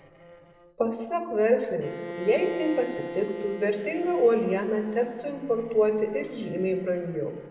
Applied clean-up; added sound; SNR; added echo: none; Bowed string instrument; 13 dB; reverberation time 1.6 s.